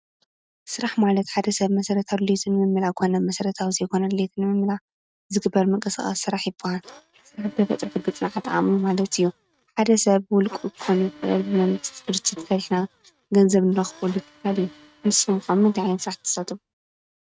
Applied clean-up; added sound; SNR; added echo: neural mask model RNNoise.